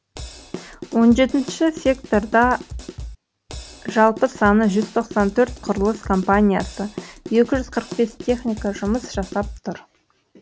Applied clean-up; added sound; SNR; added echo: none; Drum kit; 14 dB; none.